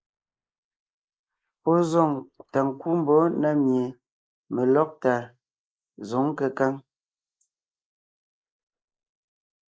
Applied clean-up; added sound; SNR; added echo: neural mask model Resemble Enhance denoiser.